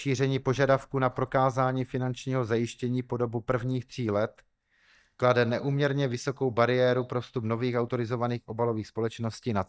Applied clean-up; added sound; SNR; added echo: neural mask model DeepFilterNet 3.